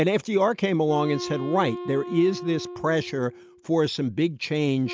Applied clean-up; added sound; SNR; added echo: none; Wind instrument, woodwind instrument; 13 dB; none.